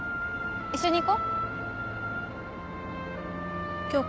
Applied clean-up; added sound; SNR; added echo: none; none; none; none.